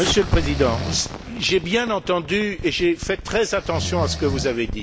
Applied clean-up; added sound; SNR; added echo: none; Breathing + Explosion; 7 dB; none.